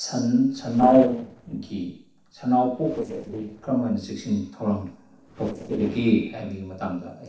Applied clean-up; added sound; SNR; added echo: neural separator model SepFormer DNS4.